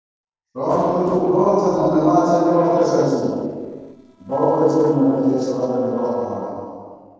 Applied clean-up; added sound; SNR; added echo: neural separator model SepFormer DNS4.